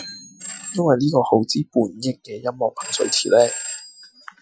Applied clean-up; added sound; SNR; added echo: classical method Wiener filter.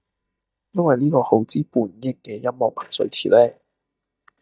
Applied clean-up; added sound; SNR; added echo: neural mask model DeepFilterNet 3.